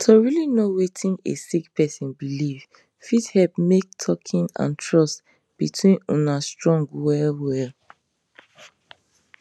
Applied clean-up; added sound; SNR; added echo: none; none; none; none.